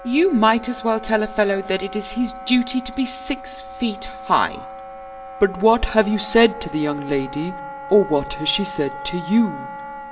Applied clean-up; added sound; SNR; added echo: none; Wind instrument, woodwind instrument; 14 dB; reverberation time 0.4 s.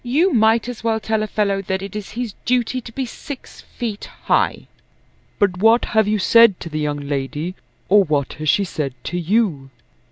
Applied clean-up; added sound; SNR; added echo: none; none; none; none.